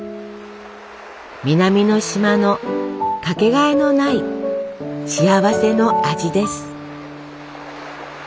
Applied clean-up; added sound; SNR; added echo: none; none; none; none.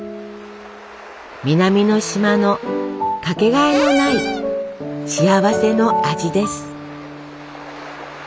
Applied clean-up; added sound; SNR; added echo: none; Cupboard open or close / Door; 7 dB; none.